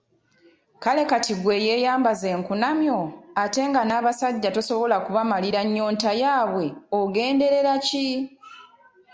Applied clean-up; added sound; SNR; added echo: none; none; none; none.